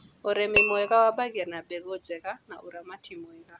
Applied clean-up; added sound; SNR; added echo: none; Tap / Glass; 0 dB; none.